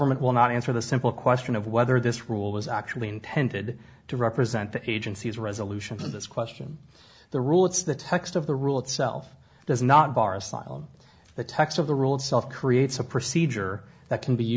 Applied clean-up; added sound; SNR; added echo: none; none; none; none.